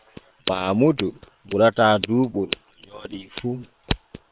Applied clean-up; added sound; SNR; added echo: neural separator model SepFormer WHAM!.